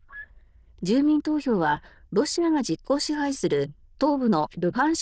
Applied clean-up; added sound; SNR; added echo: neural diffusion model UNIVERSE++.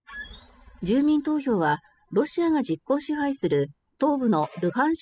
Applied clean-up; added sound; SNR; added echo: classical method spectral subtraction.